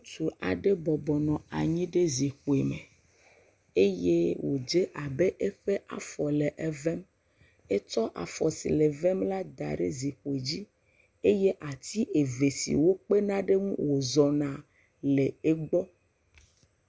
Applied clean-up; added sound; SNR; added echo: none; none; none; none.